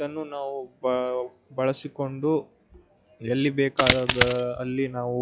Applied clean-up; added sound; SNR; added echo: classical method log-MMSE.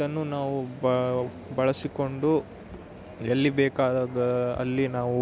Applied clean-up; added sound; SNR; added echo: none; none; none; none.